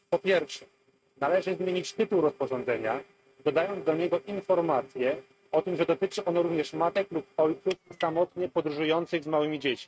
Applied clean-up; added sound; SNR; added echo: neural mask model RNNoise.